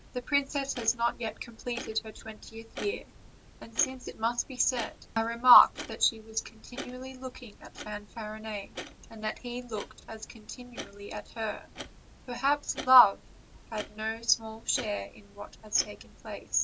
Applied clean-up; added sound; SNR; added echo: none; Clock; 16 dB; none.